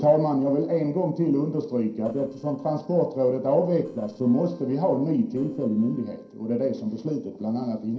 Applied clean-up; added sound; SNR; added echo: neural separator model SepFormer DNS4.